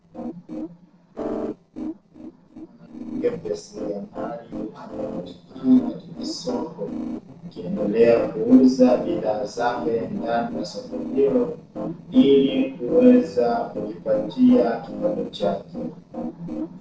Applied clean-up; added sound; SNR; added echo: neural separator model SepFormer DNS4.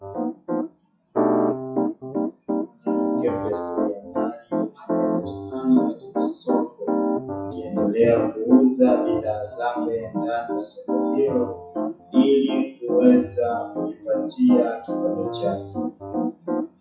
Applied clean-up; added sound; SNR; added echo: classical method WPE with log-MMSE.